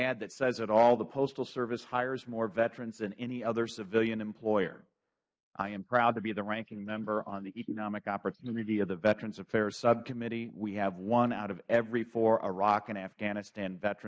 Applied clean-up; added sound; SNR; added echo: neural mask model Resemble Enhance denoiser.